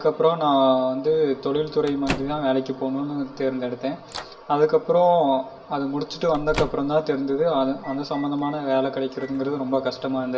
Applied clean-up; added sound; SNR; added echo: none; Microwave oven; 17 dB; reverberation time 0.4 s.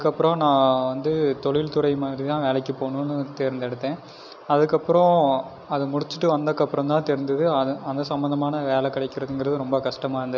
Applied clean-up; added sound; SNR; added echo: none; none; none; none.